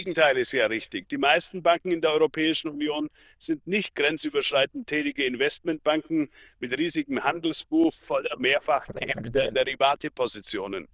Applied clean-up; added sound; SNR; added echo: neural diffusion model UNIVERSE++.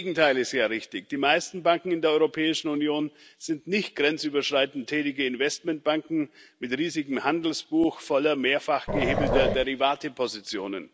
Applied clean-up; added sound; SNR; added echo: none; Growling; 0 dB; none.